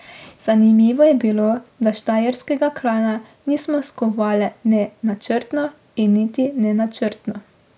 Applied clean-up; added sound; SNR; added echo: none; none; none; none.